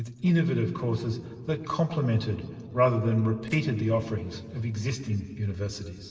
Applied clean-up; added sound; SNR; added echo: neural separator model SepFormer DNS4.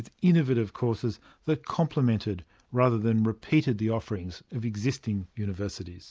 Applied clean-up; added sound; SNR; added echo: none; none; none; none.